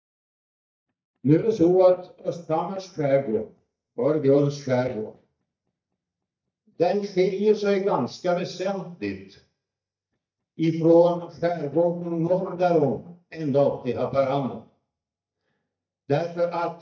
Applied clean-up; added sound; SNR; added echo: neural mask model DeepFilterNet 3.